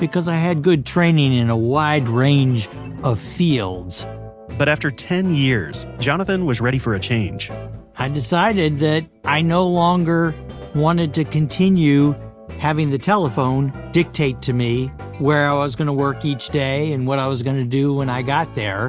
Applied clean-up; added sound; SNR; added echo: none; none; none; none.